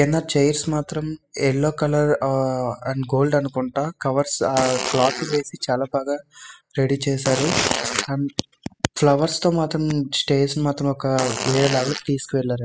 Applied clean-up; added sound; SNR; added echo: classical method spectral subtraction.